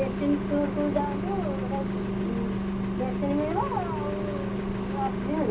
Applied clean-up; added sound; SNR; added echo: none; Engine; -1 dB; reverberation time 0.4 s.